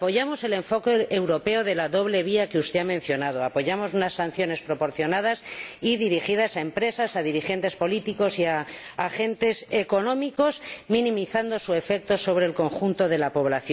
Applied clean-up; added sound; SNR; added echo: none; none; none; none.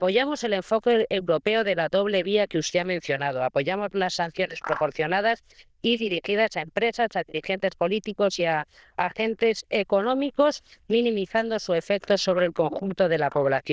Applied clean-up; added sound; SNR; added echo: neural diffusion model UNIVERSE++.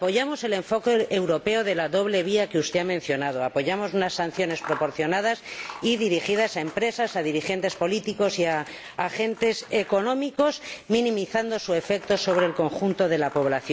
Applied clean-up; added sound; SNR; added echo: none; Scissors; 19 dB; none.